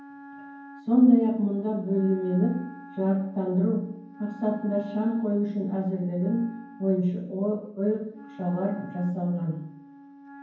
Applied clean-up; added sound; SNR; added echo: none; Wind instrument, woodwind instrument; 20 dB; reverberation time 0.9 s.